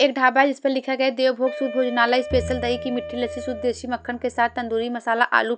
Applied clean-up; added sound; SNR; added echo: none; Wind instrument, woodwind instrument + Bowed string instrument; 11 dB; none.